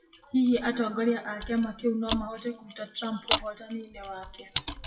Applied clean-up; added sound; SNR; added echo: classical method WPE with log-MMSE.